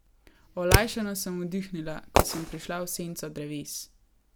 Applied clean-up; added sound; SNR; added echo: none; Fireworks; -4 dB; none.